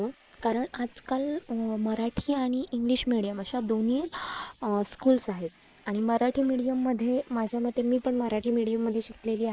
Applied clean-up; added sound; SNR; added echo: neural mask model Resemble Enhance denoiser.